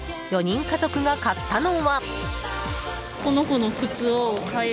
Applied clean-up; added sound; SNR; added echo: none; none; none; none.